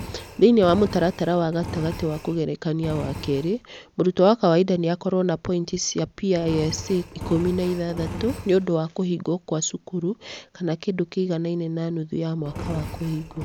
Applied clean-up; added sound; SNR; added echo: none; Engine; 14 dB; none.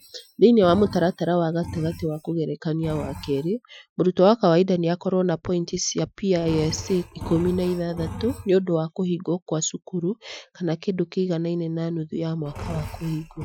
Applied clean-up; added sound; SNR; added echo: classical method Wiener filter.